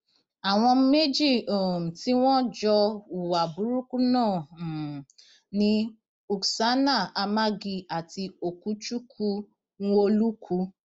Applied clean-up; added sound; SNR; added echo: none; none; none; none.